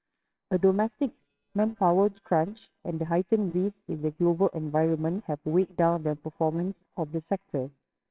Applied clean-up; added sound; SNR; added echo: neural separator model SepFormer WHAMR!.